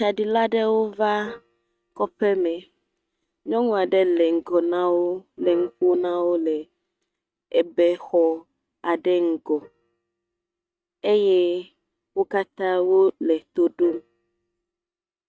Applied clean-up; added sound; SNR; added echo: neural mask model RNNoise.